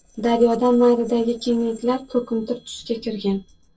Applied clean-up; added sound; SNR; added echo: neural separator model SepFormer DNS4.